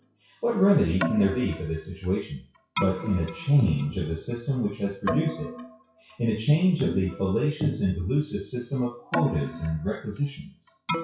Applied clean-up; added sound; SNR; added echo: classical method WPE with log-MMSE.